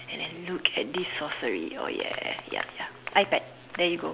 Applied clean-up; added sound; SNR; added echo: none; Applause; 16 dB; none.